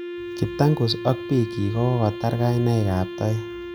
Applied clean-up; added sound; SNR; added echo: none; Wind instrument, woodwind instrument; 10 dB; none.